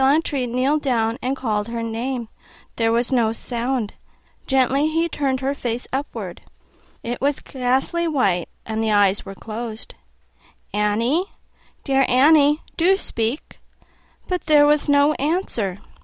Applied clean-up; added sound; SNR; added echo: none; none; none; none.